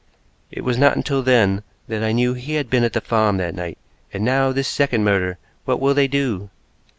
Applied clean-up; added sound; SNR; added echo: none; none; none; none.